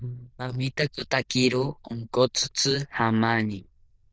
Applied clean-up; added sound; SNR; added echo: neural diffusion model UNIVERSE++.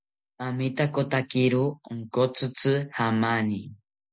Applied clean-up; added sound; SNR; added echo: none; none; none; none.